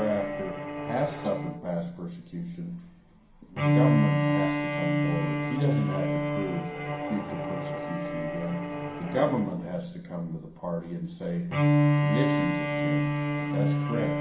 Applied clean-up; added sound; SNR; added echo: none; Bowed string instrument; -4 dB; reverberation time 0.5 s.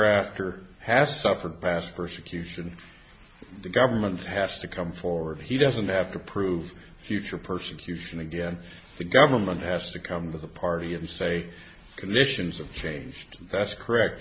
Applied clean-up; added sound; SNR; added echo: none; none; none; none.